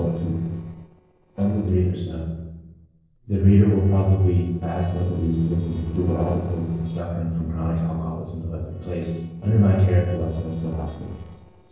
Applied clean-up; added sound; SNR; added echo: neural separator model SepFormer DNS4.